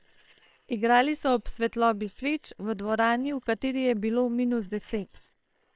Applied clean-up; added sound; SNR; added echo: neural separator model SepFormer WHAM!.